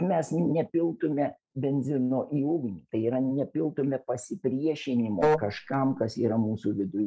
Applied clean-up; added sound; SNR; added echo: neural separator model SepFormer DNS4.